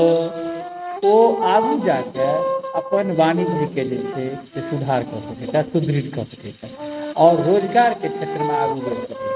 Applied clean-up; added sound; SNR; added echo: neural mask model RNNoise.